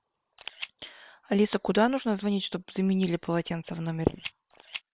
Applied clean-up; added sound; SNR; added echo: neural separator model SepFormer WHAM!.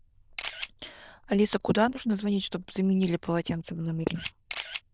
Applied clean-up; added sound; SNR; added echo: neural diffusion model UNIVERSE++.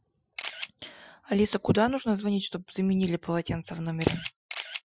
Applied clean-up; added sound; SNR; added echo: classical method Wiener filter.